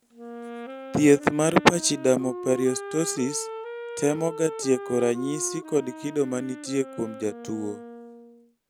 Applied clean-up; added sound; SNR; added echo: none; Wind instrument, woodwind instrument; 12 dB; none.